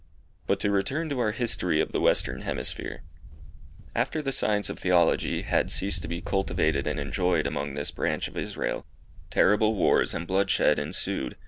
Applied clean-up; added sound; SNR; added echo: none; Wind; 11 dB; none.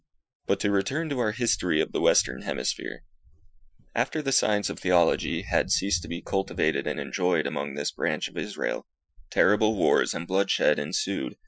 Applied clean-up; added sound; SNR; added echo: classical method Wiener filter.